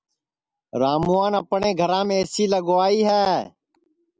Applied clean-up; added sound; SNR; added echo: none; none; none; none.